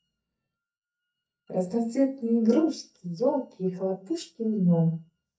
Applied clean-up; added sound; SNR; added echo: neural mask model DeepFilterNet 3.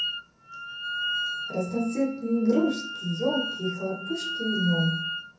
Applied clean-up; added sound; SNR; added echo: none; Wind instrument, woodwind instrument; 5 dB; reverberation time 0.6 s.